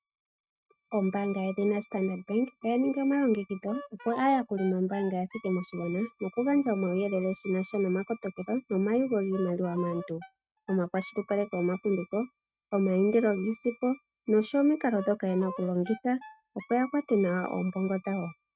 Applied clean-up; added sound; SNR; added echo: neural mask model RNNoise.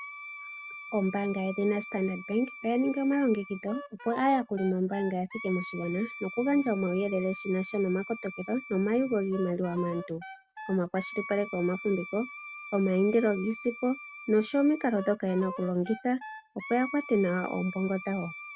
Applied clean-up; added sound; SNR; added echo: none; Wind instrument, woodwind instrument; 14 dB; none.